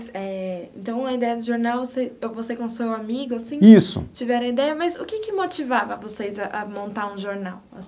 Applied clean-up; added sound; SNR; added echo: none; none; none; none.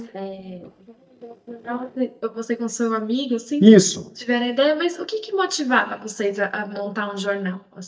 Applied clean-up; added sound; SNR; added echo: neural mask model DeepFilterNet 3.